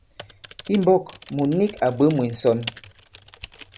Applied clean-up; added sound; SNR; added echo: none; Typing; 19 dB; none.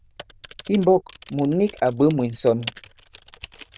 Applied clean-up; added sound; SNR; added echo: neural diffusion model UNIVERSE++.